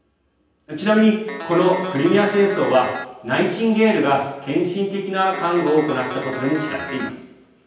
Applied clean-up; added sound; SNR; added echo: none; Guitar; 10 dB; reverberation time 0.9 s.